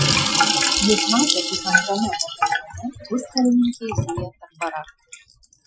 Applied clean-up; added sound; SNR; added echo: classical method Wiener filter.